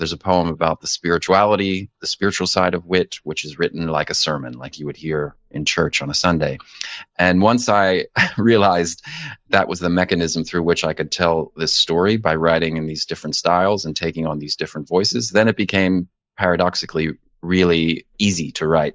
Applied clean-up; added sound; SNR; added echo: neural mask model Resemble Enhance denoiser.